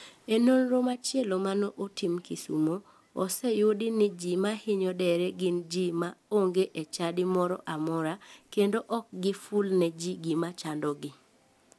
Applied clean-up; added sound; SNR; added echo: none; none; none; none.